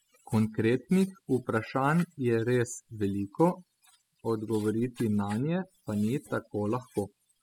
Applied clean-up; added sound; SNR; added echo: classical method spectral subtraction.